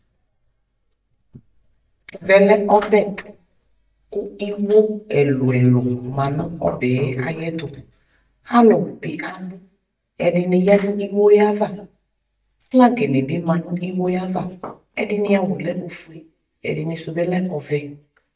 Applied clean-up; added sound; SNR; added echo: neural mask model DeepFilterNet 3.